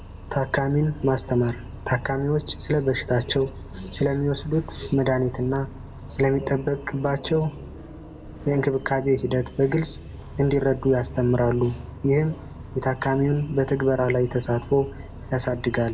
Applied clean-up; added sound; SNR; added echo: none; Bus; 14 dB; reverberation time 0.4 s.